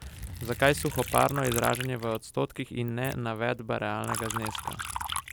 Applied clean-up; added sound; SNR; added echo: none; Liquid; 8 dB; none.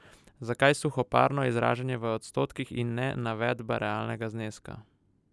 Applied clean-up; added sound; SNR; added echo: none; none; none; none.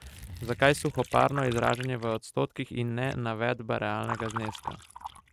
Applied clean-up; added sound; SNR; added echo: neural mask model RNNoise.